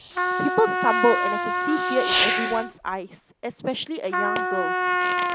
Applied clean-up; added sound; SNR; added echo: none; Trumpet + Fireworks; -2 dB; none.